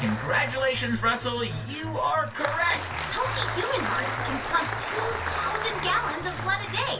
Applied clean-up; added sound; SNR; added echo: none; Applause; 6 dB; reverberation time 0.2 s.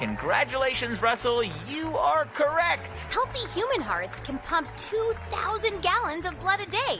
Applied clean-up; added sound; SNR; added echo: none; none; none; none.